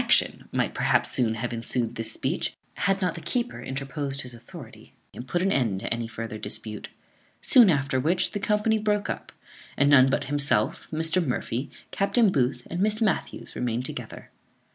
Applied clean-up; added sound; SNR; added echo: none; none; none; none.